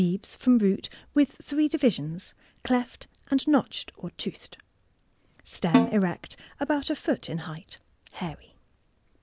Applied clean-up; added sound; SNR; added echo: none; Snare drum; 0 dB; none.